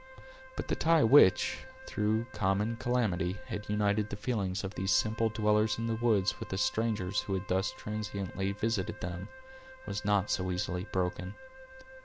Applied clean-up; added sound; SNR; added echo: none; Wind instrument, woodwind instrument; 20 dB; none.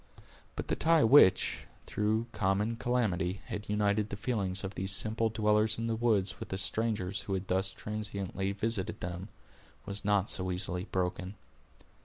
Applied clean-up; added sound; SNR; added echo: none; none; none; none.